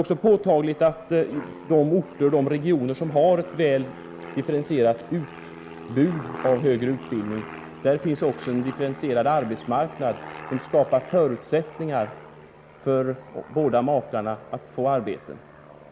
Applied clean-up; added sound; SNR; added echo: none; Aircraft; 17 dB; none.